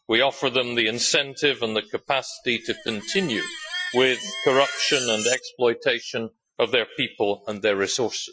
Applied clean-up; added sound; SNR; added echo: classical method Wiener filter.